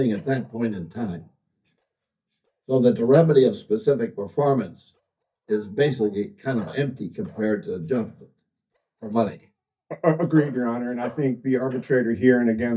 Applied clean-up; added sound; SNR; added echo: neural mask model DeepFilterNet 3.